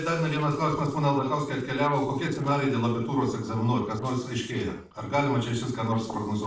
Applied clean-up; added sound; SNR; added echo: neural separator model SepFormer DNS4.